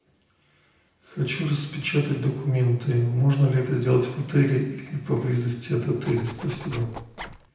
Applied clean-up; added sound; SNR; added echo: none; Zipper (clothing); 16 dB; reverberation time 0.9 s.